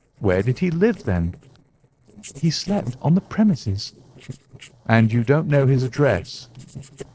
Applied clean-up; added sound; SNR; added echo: neural separator model SepFormer DNS4.